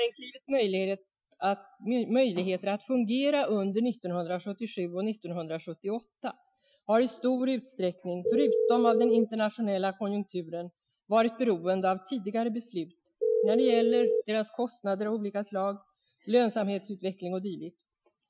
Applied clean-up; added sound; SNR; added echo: classical method Wiener filter.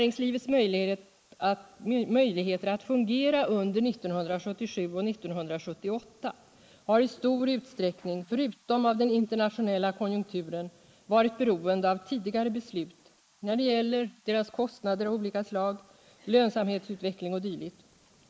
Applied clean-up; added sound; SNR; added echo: neural mask model Resemble Enhance denoiser.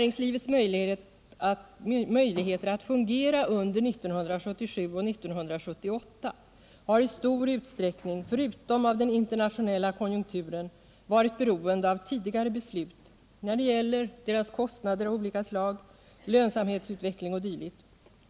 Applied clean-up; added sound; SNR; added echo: none; none; none; none.